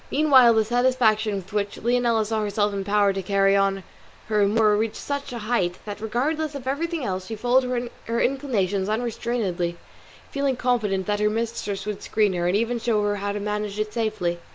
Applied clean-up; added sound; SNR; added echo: none; none; none; none.